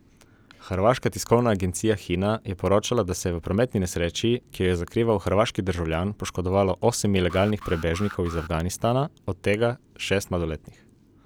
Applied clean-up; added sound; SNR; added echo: none; Alarm; 17 dB; none.